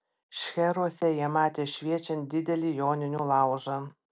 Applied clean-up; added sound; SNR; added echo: none; none; none; none.